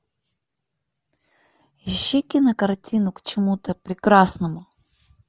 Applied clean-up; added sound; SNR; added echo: none; none; none; none.